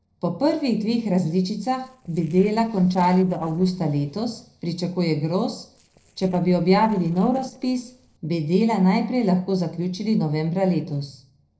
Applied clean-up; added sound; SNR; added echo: neural separator model SepFormer DNS4.